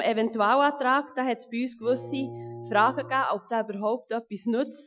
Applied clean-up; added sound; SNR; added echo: classical method Wiener filter.